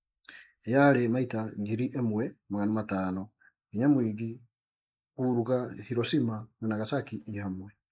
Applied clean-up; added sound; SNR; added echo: neural mask model Resemble Enhance denoiser.